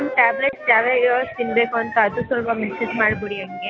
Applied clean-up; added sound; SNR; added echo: none; Wind instrument, woodwind instrument; 13 dB; none.